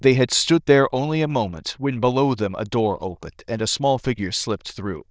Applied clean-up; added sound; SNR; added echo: neural diffusion model UNIVERSE++.